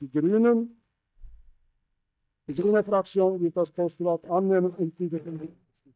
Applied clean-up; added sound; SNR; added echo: neural mask model DeepFilterNet 3.